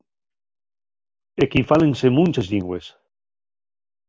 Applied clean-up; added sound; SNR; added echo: none; none; none; none.